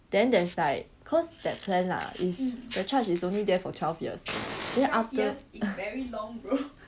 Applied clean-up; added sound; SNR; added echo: none; Fire; 15 dB; none.